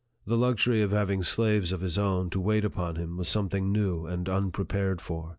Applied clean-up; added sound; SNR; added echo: none; none; none; none.